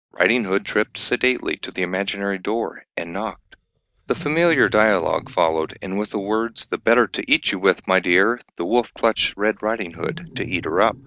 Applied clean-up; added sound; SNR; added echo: neural mask model DeepFilterNet 3.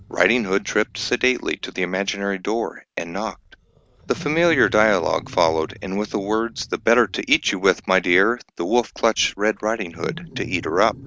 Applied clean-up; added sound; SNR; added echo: none; Wild animals; 19 dB; none.